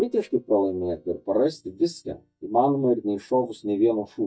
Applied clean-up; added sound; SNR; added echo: neural mask model DeepFilterNet 3.